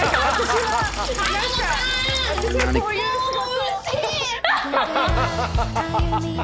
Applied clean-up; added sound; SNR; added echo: none; Sink (filling or washing); 12 dB; none.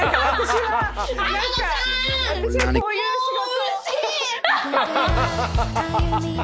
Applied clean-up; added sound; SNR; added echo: none; none; none; none.